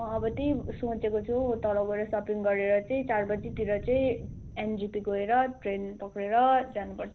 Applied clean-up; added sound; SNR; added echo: none; Thunder; 14 dB; none.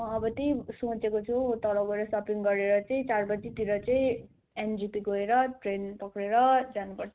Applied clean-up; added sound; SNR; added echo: neural mask model RNNoise.